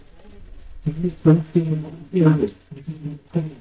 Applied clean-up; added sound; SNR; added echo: neural mask model DeepFilterNet 3.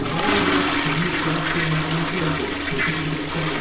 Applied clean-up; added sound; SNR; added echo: none; Toilet flush; -3 dB; reverberation time 0.5 s.